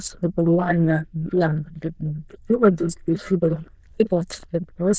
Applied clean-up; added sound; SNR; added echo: neural diffusion model UNIVERSE++.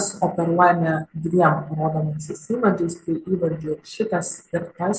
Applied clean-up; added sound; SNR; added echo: none; none; none; none.